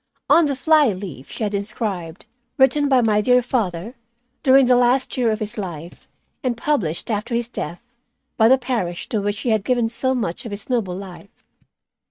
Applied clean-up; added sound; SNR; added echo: neural mask model RNNoise.